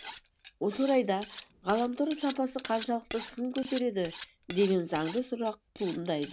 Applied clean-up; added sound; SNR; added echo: none; Cutlery, silverware; 3 dB; none.